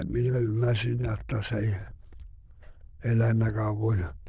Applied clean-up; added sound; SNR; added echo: neural diffusion model UNIVERSE++.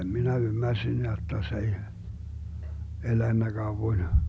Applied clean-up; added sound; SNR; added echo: none; none; none; none.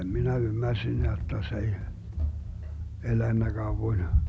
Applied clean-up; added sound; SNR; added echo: none; Run; 7 dB; none.